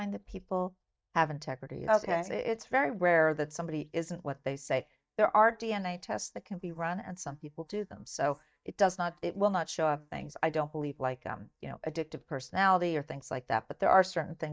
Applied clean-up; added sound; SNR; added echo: neural mask model DeepFilterNet 3.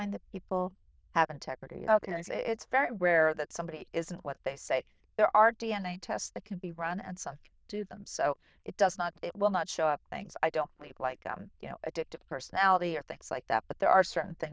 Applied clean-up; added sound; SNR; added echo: neural diffusion model UNIVERSE++.